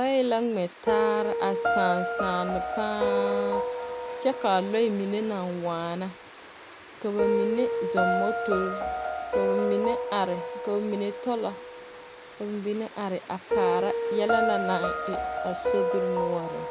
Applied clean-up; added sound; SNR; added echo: none; Piano; 0 dB; none.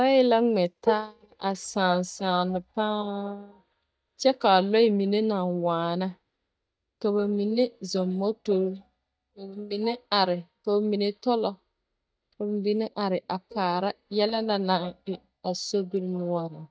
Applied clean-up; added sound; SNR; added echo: neural mask model DeepFilterNet 3.